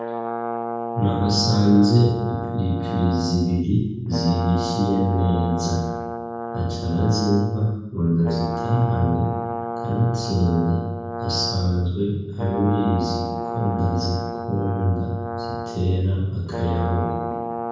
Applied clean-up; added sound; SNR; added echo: none; Brass instrument; 7 dB; reverberation time 1.1 s.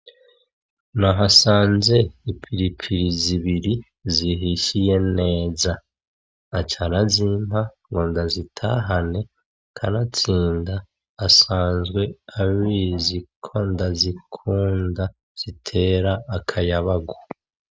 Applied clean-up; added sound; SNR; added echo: none; none; none; none.